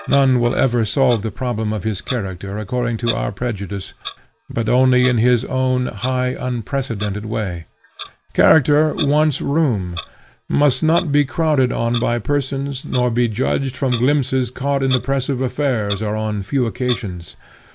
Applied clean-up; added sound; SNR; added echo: none; Clock; 17 dB; none.